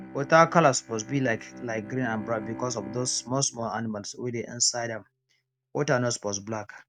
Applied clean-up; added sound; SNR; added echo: neural mask model RNNoise.